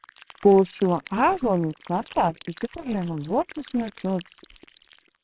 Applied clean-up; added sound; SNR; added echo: neural separator model SepFormer WHAMR!.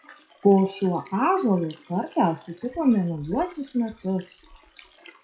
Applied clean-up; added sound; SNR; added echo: classical method WPE with log-MMSE.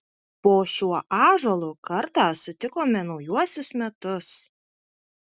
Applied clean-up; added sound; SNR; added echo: none; none; none; none.